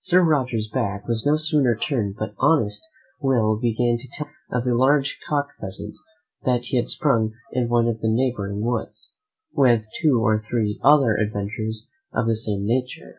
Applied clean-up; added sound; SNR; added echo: none; none; none; none.